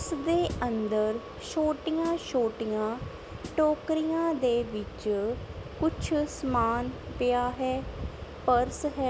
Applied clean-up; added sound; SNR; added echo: none; Alarm / Truck + Snare drum; 20 dB; none.